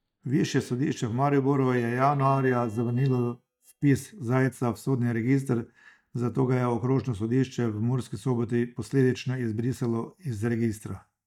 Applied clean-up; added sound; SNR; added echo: neural mask model DeepFilterNet 3.